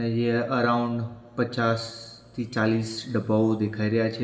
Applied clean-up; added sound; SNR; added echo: none; none; none; reverberation time 1.9 s.